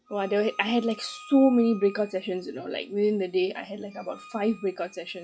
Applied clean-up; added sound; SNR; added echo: classical method log-MMSE.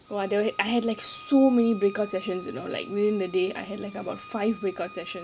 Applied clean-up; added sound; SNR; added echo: none; Bowed string instrument; 20 dB; none.